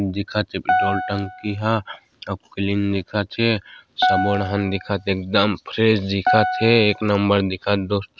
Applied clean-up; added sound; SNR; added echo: none; Piano; 4 dB; none.